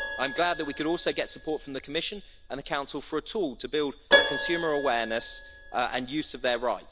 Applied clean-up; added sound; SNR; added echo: none; Keyboard (musical); 3 dB; none.